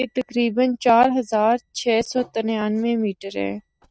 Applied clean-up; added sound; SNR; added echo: neural mask model RNNoise.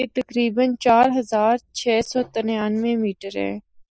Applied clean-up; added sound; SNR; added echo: neural mask model Resemble Enhance denoiser.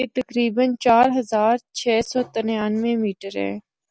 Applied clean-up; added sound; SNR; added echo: none; none; none; none.